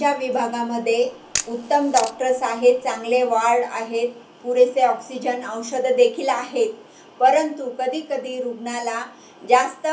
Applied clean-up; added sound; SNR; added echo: none; Camera; 11 dB; reverberation time 0.3 s.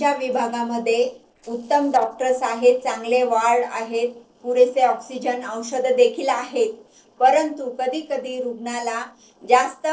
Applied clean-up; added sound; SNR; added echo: neural separator model SepFormer DNS4.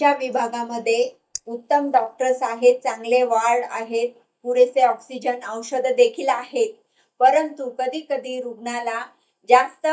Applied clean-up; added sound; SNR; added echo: neural mask model DeepFilterNet 3.